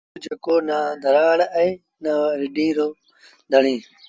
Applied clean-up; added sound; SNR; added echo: none; none; none; none.